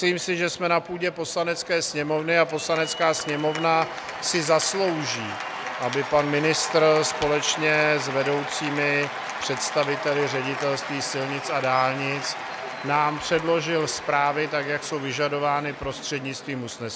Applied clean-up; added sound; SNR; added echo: none; Applause / Cheering; 9 dB; none.